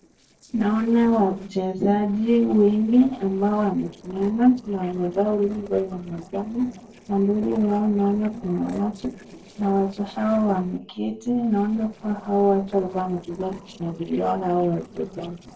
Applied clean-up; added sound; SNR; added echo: neural separator model SepFormer DNS4.